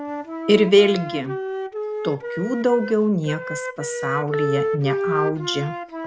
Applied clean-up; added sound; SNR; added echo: none; Wind instrument, woodwind instrument; 5 dB; none.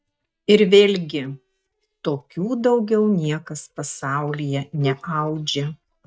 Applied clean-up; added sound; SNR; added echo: neural mask model DeepFilterNet 3.